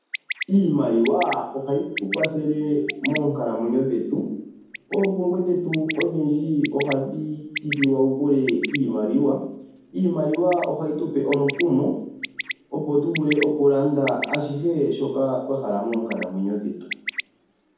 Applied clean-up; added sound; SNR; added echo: none; Bird; 12 dB; reverberation time 1.2 s.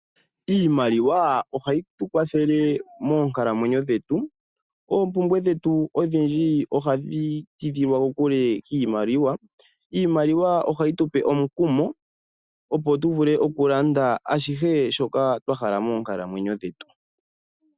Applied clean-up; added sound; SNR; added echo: none; none; none; none.